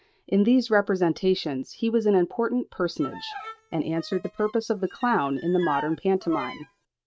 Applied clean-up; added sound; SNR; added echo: neural mask model RNNoise.